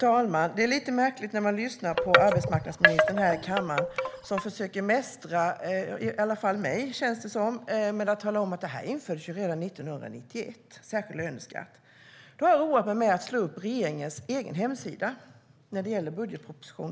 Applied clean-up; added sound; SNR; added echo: none; Wind chime; -2 dB; none.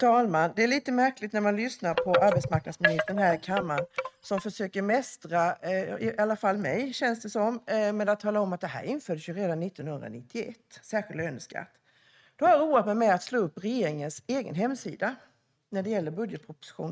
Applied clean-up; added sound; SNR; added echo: neural mask model RNNoise.